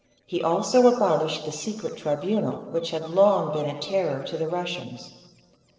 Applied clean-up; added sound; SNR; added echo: neural separator model SepFormer DNS4.